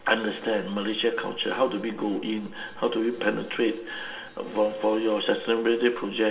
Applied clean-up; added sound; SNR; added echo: none; none; none; reverberation time 1.2 s.